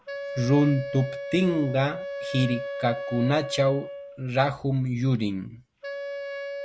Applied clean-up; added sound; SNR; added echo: none; Wind instrument, woodwind instrument; 9 dB; none.